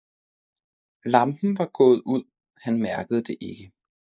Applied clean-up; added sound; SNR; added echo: neural mask model Resemble Enhance denoiser.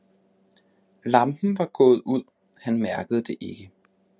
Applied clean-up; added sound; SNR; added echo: none; none; none; none.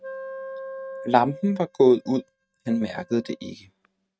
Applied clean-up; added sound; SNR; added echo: neural mask model RNNoise.